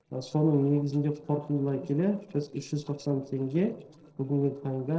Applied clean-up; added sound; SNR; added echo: neural separator model SepFormer DNS4.